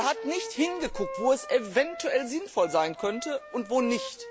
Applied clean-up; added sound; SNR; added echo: none; Wind instrument, woodwind instrument; 12 dB; none.